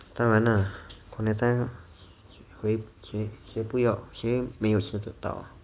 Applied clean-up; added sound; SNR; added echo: none; none; none; none.